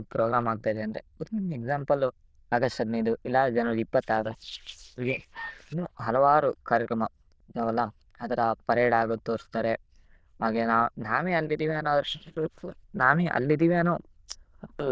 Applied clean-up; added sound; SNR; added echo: neural diffusion model UNIVERSE++.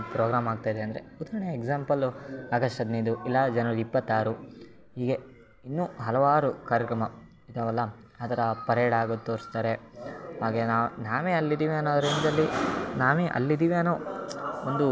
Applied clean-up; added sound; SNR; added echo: none; none; none; none.